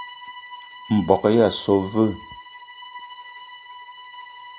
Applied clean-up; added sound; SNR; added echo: none; Bowed string instrument; 16 dB; none.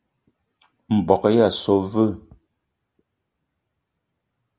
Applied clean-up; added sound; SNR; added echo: none; none; none; none.